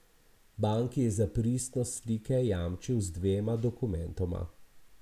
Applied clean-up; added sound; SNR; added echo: none; none; none; none.